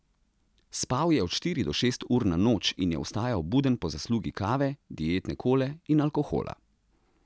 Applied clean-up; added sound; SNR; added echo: none; none; none; none.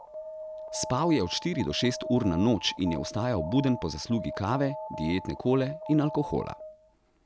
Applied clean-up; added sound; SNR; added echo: none; Alarm; 11 dB; none.